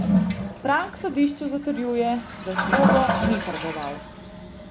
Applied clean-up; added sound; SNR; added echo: none; Toilet flush; 0 dB; none.